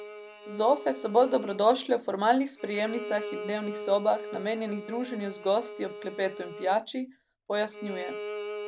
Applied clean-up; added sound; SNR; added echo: none; Bowed string instrument; 11 dB; none.